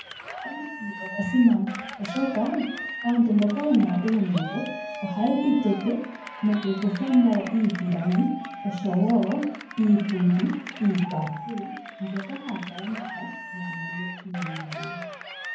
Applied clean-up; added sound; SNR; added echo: none; Cheering; 12 dB; reverberation time 0.9 s.